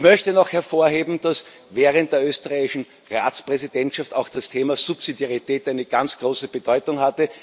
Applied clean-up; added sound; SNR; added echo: none; none; none; none.